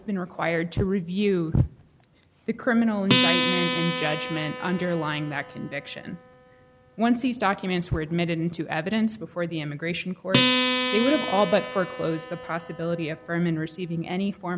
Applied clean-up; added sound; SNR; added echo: none; Acoustic guitar; 2 dB; none.